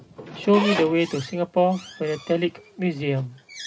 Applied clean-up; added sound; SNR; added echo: none; Squeak / Slam; 11 dB; reverberation time 0.2 s.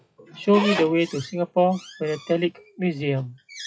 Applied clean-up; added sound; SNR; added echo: classical method WPE with log-MMSE.